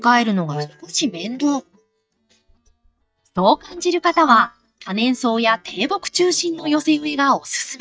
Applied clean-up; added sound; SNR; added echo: neural mask model DeepFilterNet 3.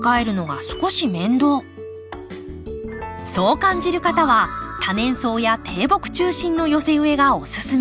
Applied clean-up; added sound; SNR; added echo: none; none; none; none.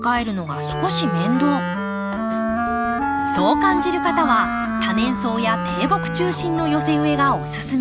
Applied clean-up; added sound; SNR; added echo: none; Wind instrument, woodwind instrument; 1 dB; none.